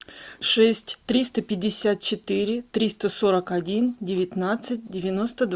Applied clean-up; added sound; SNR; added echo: none; none; none; none.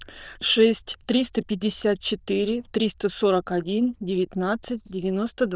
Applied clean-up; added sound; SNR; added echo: neural diffusion model UNIVERSE++.